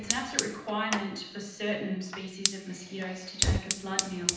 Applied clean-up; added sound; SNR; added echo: none; Fire; -1 dB; reverberation time 0.9 s.